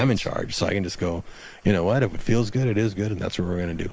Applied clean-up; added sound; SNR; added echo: neural mask model Resemble Enhance denoiser.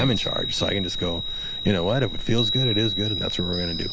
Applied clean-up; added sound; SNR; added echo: none; Chime; 2 dB; none.